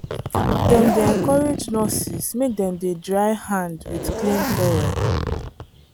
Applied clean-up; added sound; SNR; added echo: none; Zipper (clothing); 1 dB; none.